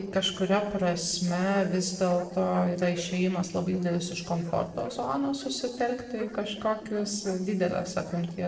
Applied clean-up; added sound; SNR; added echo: neural separator model SepFormer DNS4.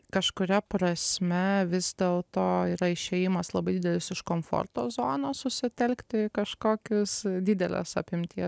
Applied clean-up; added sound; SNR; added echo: none; none; none; none.